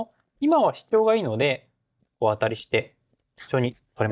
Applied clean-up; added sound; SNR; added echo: neural mask model DeepFilterNet 3.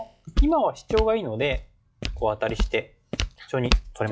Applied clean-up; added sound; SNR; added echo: classical method log-MMSE.